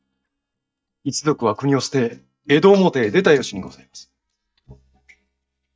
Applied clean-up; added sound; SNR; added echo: neural mask model DeepFilterNet 3.